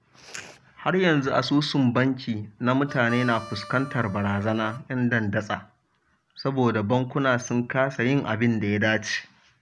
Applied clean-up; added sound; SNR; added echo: none; Harmonica; 17 dB; none.